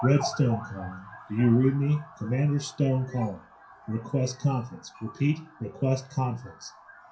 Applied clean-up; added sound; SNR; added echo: classical method WPE with log-MMSE.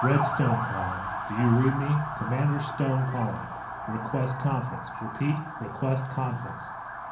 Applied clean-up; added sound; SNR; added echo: none; Motor vehicle (road) / Siren; 6 dB; reverberation time 0.6 s.